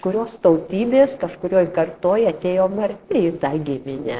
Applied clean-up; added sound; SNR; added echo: neural separator model SepFormer DNS4.